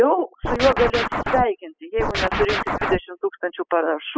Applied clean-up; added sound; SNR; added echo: classical method spectral subtraction.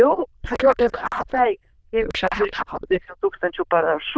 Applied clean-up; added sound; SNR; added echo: neural diffusion model UNIVERSE++.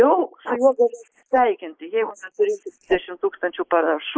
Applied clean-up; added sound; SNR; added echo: neural mask model Resemble Enhance denoiser.